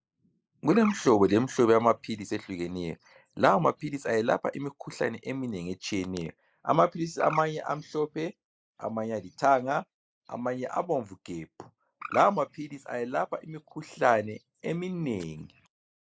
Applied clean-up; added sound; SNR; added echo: neural mask model Resemble Enhance denoiser.